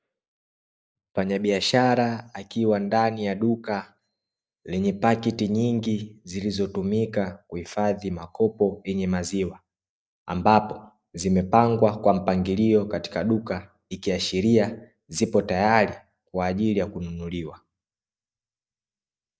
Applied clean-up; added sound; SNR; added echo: neural mask model DeepFilterNet 3.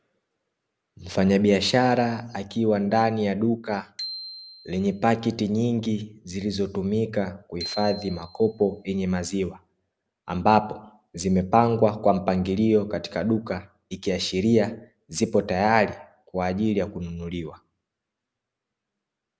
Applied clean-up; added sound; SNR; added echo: none; Bicycle bell; 18 dB; none.